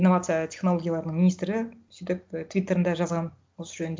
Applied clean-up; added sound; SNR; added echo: none; none; none; none.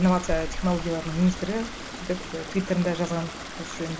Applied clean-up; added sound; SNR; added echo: none; Stream; 8 dB; none.